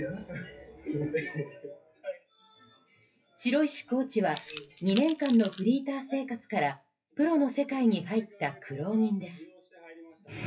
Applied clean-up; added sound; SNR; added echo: classical method WPE with log-MMSE.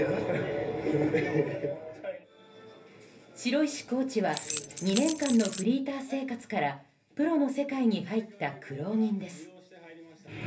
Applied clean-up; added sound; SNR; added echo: none; Rattle / Keys jangling; 6 dB; reverberation time 0.3 s.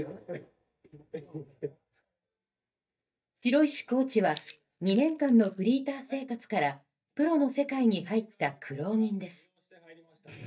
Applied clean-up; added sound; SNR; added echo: neural mask model DeepFilterNet 3.